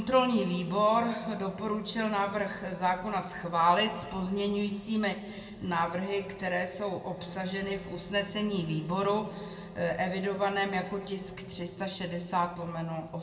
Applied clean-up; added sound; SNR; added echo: none; Wind instrument, woodwind instrument; 17 dB; reverberation time 1.5 s.